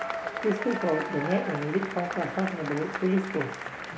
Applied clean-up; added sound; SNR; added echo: none; Applause / Crowd / Cheering; 6 dB; none.